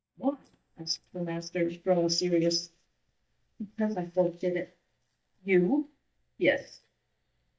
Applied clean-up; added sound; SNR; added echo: neural mask model DeepFilterNet 3.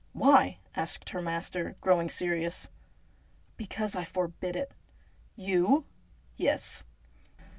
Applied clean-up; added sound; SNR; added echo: none; none; none; none.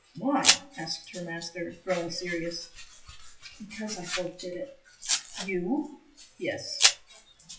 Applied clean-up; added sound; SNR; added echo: classical method WPE with log-MMSE.